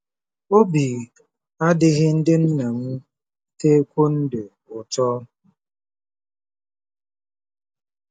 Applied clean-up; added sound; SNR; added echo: none; none; none; none.